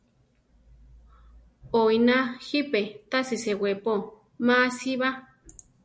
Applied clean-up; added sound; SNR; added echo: none; none; none; none.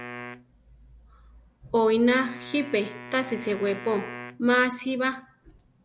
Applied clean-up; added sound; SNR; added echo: none; Wind instrument, woodwind instrument; 16 dB; none.